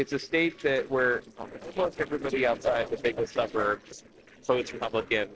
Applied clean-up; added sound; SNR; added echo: neural separator model SepFormer DNS4.